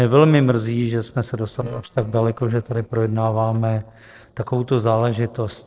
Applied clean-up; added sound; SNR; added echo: neural separator model SepFormer DNS4.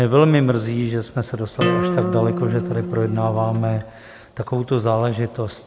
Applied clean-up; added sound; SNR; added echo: none; Acoustic guitar; 4 dB; none.